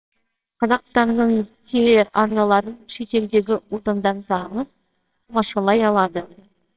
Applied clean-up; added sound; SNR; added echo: neural separator model SepFormer WHAMR!.